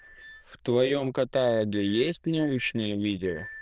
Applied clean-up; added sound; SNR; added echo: neural diffusion model UNIVERSE++.